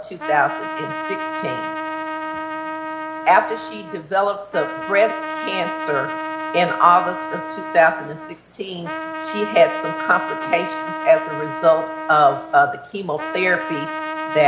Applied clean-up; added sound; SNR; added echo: none; Trumpet; 7 dB; none.